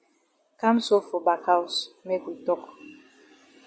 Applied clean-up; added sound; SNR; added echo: none; none; none; none.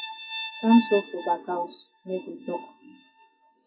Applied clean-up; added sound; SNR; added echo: classical method WPE with log-MMSE.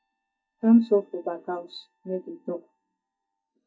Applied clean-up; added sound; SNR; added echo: neural mask model DeepFilterNet 3.